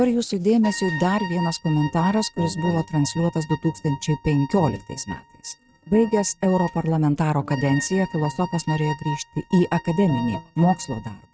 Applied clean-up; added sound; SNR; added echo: neural mask model RNNoise.